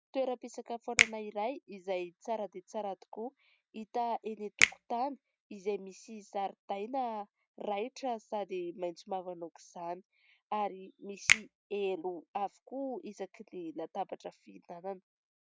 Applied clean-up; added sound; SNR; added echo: none; Finger snapping; -3 dB; none.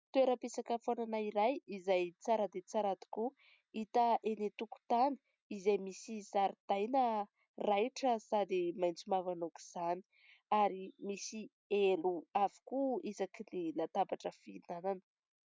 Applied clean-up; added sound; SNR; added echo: none; none; none; none.